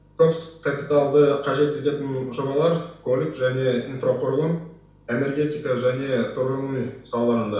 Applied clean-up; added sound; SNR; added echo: none; none; none; reverberation time 0.6 s.